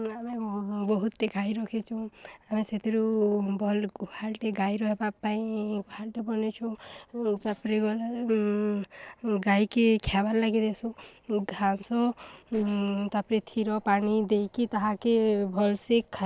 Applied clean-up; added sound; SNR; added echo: neural separator model SepFormer DNS4.